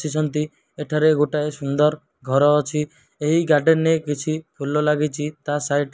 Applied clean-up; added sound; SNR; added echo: none; none; none; none.